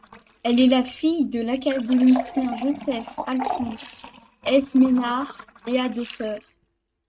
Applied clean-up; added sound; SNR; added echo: neural mask model RNNoise.